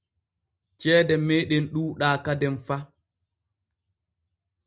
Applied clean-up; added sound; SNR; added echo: none; none; none; none.